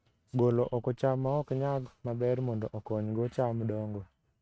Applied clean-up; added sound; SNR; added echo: neural mask model RNNoise.